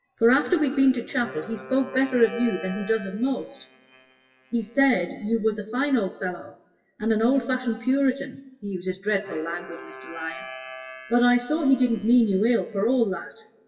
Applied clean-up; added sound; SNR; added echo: classical method WPE with log-MMSE.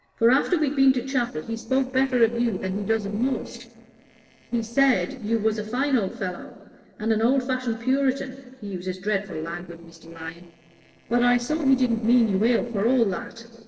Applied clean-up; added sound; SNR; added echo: neural separator model SepFormer DNS4.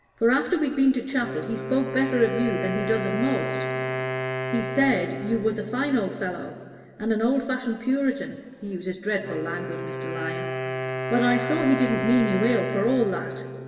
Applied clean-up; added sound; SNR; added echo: none; Wind instrument, woodwind instrument; 6 dB; reverberation time 2.3 s.